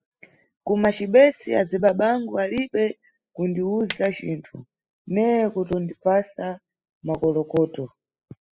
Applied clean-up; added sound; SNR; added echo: classical method spectral subtraction.